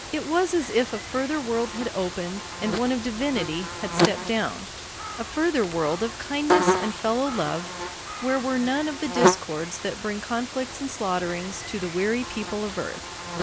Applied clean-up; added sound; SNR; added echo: none; Buzz; 2 dB; none.